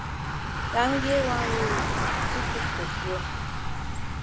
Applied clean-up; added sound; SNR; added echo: none; Bicycle; -3 dB; none.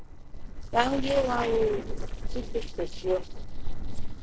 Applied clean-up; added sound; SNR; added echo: neural separator model SepFormer DNS4.